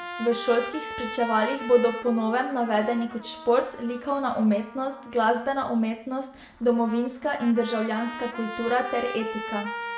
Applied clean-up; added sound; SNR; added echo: none; Trumpet; 12 dB; reverberation time 0.6 s.